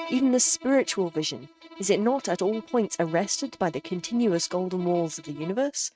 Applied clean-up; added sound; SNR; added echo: neural mask model RNNoise.